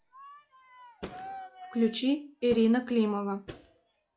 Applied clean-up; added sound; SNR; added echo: classical method log-MMSE.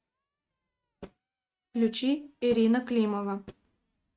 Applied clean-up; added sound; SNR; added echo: neural mask model RNNoise.